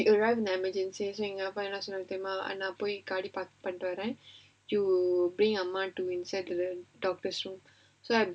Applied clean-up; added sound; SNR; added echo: none; none; none; none.